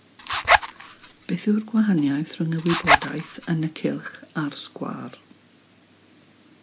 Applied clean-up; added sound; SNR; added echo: none; Zipper (clothing); -4 dB; none.